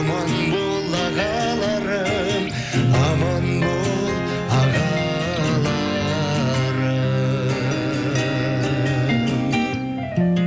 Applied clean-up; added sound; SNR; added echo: none; none; none; none.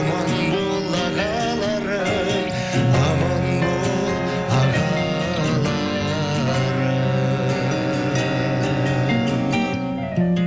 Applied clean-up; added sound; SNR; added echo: none; Wind instrument, woodwind instrument; 7 dB; none.